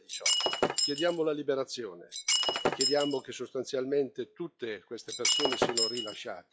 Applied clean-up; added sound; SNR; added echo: classical method log-MMSE.